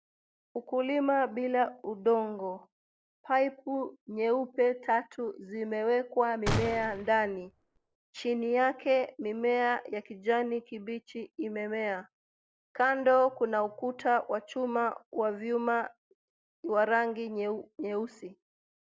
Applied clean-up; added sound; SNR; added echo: none; Gunshot, gunfire; 5 dB; none.